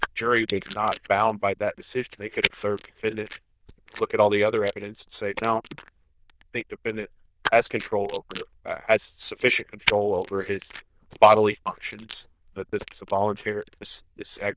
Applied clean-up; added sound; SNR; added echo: neural diffusion model UNIVERSE++.